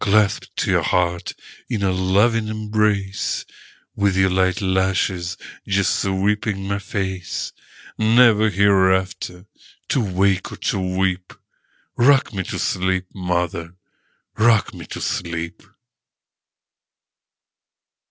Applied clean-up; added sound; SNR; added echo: none; none; none; none.